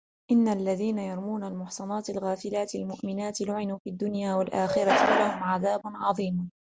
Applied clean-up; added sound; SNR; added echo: none; none; none; none.